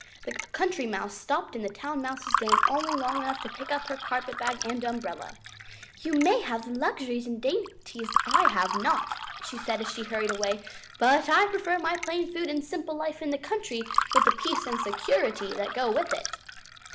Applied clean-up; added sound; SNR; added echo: none; Fill (with liquid) / Water; 3 dB; none.